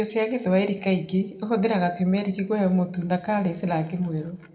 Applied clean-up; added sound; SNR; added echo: none; none; none; reverberation time 0.8 s.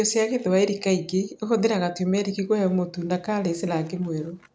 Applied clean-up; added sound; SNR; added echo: none; none; none; none.